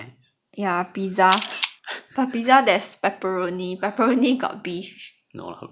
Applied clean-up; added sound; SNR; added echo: none; Camera; 4 dB; none.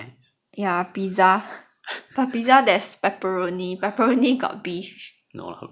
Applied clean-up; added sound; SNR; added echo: none; none; none; none.